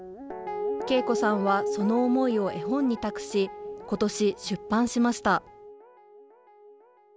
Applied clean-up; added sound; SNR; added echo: none; Guitar; 8 dB; none.